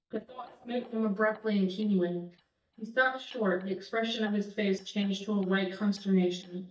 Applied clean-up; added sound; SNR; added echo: neural mask model DeepFilterNet 3.